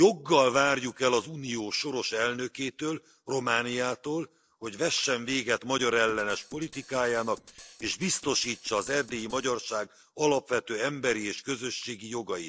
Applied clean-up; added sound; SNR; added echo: neural separator model SepFormer DNS4.